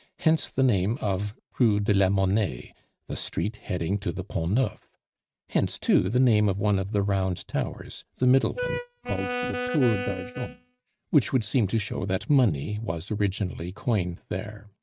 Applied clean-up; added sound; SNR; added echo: neural mask model RNNoise.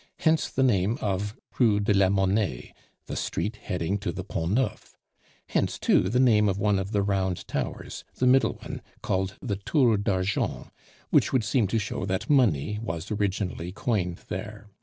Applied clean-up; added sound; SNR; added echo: none; none; none; none.